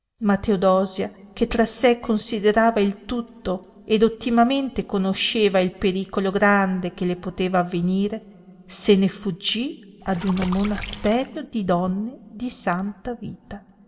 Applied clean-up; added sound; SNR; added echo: none; Water / Splash, splatter; 11 dB; reverberation time 2.5 s.